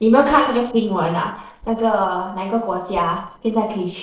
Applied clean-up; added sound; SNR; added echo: neural separator model SepFormer DNS4.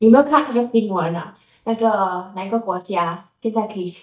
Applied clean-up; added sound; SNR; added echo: neural mask model DeepFilterNet 3.